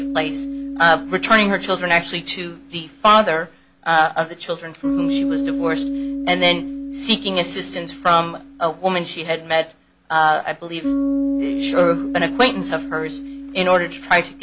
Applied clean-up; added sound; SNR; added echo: none; Bass guitar; 6 dB; none.